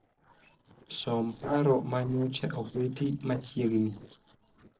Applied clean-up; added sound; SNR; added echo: neural separator model SepFormer DNS4.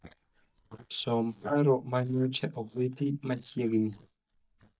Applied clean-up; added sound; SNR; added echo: neural mask model DeepFilterNet 3.